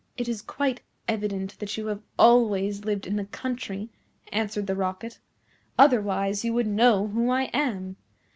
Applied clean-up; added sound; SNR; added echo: none; none; none; none.